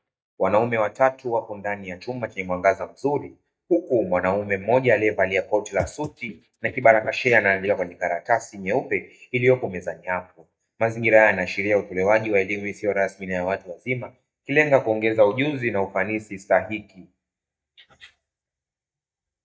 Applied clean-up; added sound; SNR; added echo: neural mask model DeepFilterNet 3.